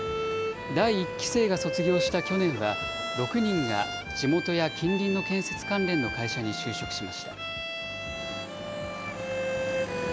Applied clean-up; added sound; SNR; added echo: none; Bowed string instrument; 4 dB; none.